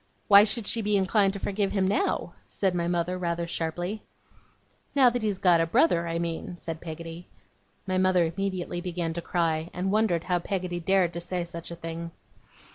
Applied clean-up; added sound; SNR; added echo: none; none; none; none.